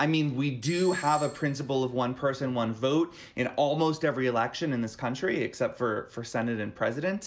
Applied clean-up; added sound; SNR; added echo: none; Doorbell; 19 dB; none.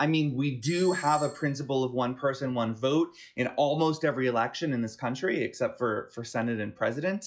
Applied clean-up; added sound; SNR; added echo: classical method log-MMSE.